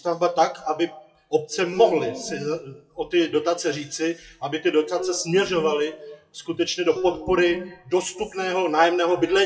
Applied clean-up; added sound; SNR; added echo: classical method WPE with log-MMSE.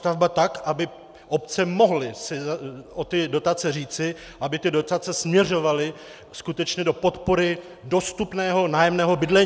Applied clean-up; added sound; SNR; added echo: none; none; none; none.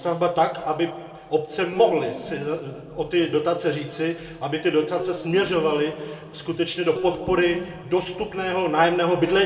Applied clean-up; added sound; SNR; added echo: none; Guitar; 15 dB; reverberation time 1.4 s.